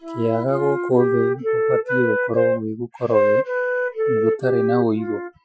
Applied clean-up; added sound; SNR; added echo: classical method Wiener filter.